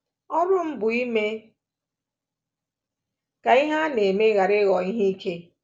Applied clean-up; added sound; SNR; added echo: none; none; none; none.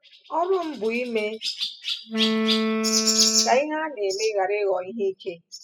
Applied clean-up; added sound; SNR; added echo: classical method spectral subtraction.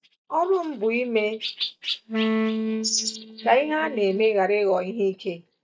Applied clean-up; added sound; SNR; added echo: neural mask model DeepFilterNet 3.